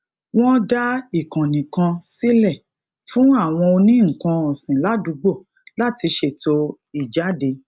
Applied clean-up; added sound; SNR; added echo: none; none; none; none.